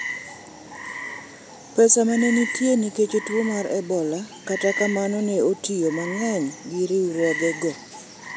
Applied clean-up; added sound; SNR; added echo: none; Frog; 11 dB; none.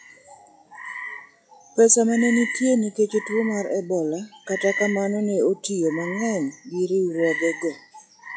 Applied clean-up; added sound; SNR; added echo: classical method log-MMSE.